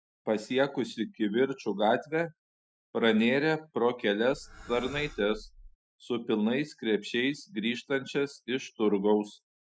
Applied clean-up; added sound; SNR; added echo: classical method Wiener filter.